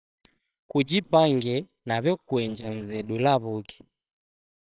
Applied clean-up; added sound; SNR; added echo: neural separator model SepFormer WHAMR!.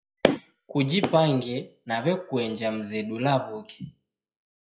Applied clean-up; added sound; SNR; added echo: classical method WPE with log-MMSE.